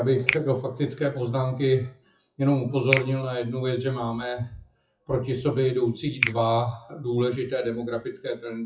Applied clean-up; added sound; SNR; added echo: classical method WPE with log-MMSE.